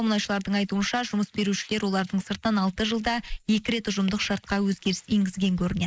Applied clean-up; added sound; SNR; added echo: neural mask model Resemble Enhance denoiser.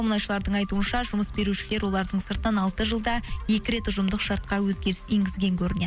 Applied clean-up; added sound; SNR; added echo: none; Squeak; 13 dB; none.